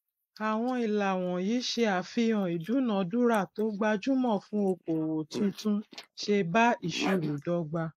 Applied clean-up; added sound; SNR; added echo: neural mask model Resemble Enhance denoiser.